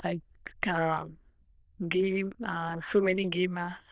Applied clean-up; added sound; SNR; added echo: neural diffusion model UNIVERSE++.